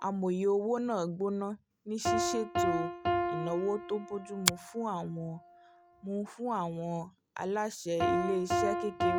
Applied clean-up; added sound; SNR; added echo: none; Finger snapping + Piano; 1 dB; none.